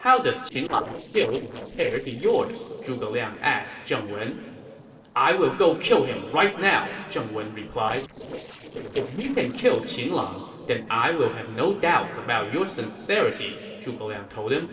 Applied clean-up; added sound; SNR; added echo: neural separator model SepFormer DNS4.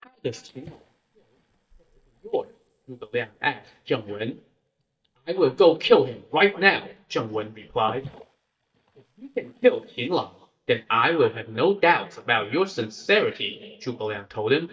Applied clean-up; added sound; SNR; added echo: neural mask model DeepFilterNet 3.